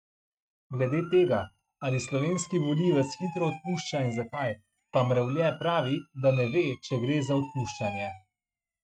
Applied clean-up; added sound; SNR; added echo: neural mask model RNNoise.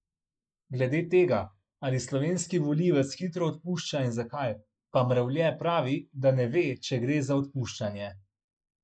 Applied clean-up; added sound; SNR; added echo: neural mask model Resemble Enhance denoiser.